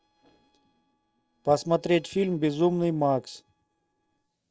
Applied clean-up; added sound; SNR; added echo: neural separator model SepFormer DNS4.